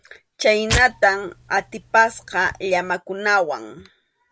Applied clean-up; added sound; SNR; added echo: none; Tearing; 9 dB; none.